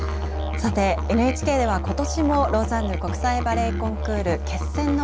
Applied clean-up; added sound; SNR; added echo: none; Musical instrument; 2 dB; none.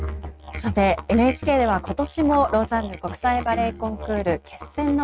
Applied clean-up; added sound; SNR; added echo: neural mask model RNNoise.